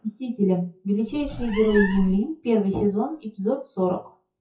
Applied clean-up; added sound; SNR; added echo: classical method WPE with log-MMSE.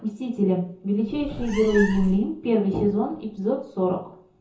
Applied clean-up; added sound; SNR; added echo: none; Meow; 9 dB; reverberation time 0.6 s.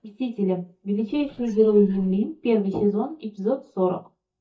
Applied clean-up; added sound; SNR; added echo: neural mask model DeepFilterNet 3.